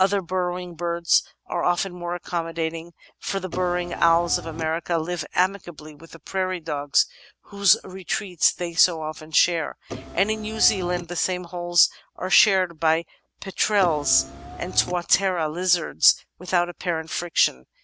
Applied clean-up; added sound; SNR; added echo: none; Car; 11 dB; none.